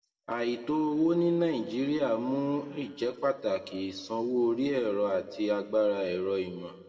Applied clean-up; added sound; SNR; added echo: none; none; none; reverberation time 1.4 s.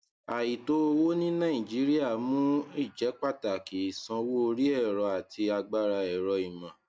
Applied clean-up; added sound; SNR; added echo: none; none; none; none.